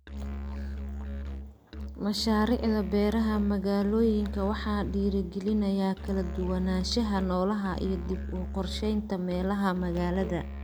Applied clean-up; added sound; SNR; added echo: none; Musical instrument; 7 dB; none.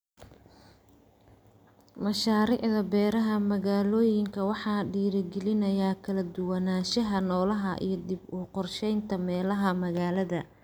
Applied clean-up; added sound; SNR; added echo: none; none; none; none.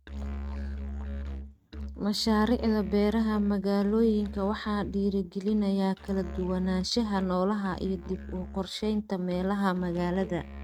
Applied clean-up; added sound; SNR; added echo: neural mask model RNNoise.